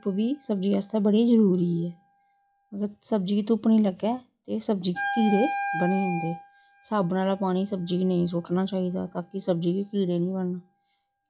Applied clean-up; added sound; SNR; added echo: classical method log-MMSE.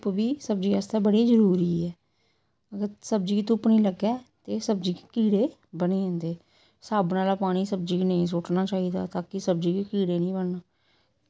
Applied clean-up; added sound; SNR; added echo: none; none; none; none.